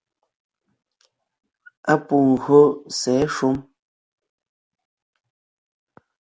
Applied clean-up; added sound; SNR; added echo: none; none; none; none.